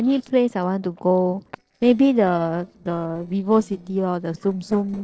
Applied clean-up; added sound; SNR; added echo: neural separator model SepFormer DNS4.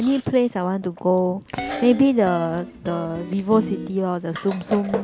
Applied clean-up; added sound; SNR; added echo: none; Guitar + Chewing, mastication; 11 dB; none.